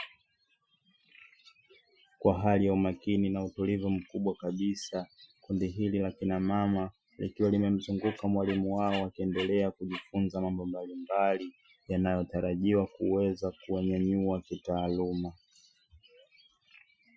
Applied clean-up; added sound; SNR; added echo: classical method Wiener filter.